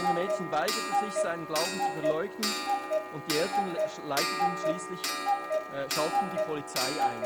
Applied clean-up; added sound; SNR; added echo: none; Clock; -4 dB; none.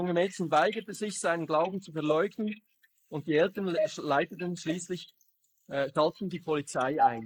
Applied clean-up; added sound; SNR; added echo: neural mask model Resemble Enhance denoiser.